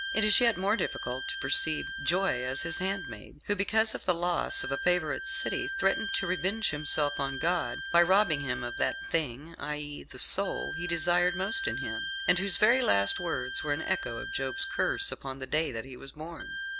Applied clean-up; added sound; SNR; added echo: none; Wind instrument, woodwind instrument; 9 dB; none.